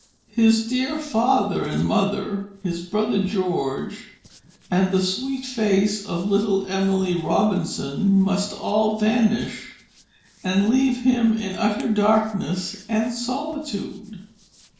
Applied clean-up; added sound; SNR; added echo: neural separator model SepFormer DNS4.